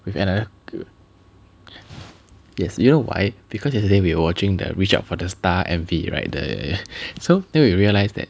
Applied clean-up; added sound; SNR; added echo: none; none; none; none.